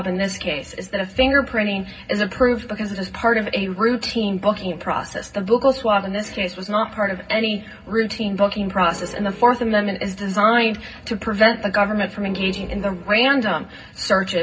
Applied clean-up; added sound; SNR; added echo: none; Keyboard (musical); 18 dB; reverberation time 0.4 s.